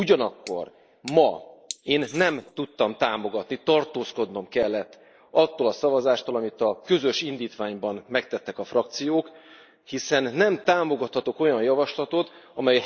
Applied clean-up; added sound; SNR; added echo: neural mask model Resemble Enhance denoiser.